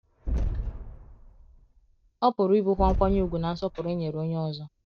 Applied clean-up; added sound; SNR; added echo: none; Boom; 5 dB; none.